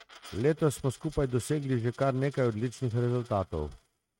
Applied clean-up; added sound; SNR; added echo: neural mask model RNNoise.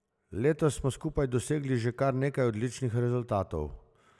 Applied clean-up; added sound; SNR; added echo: none; none; none; none.